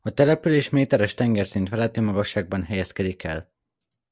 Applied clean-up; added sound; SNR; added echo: none; none; none; none.